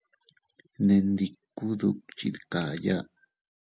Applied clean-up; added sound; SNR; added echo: none; none; none; none.